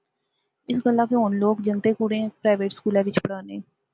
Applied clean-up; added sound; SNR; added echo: none; none; none; none.